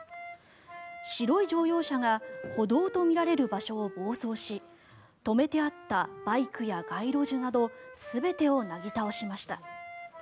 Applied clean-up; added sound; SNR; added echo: none; Wind instrument, woodwind instrument; 15 dB; none.